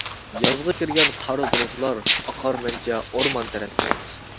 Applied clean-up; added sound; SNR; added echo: none; Walk, footsteps; 0 dB; none.